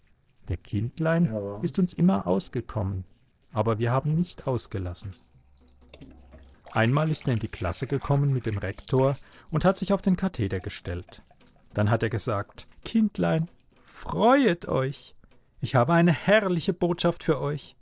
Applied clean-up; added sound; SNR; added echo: neural separator model SepFormer DNS4.